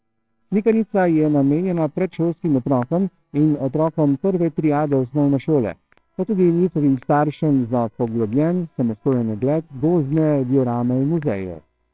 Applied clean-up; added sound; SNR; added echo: neural separator model SepFormer WHAMR!.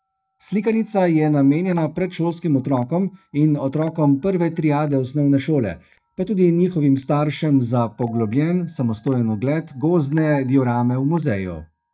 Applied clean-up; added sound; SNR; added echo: neural mask model DeepFilterNet 3.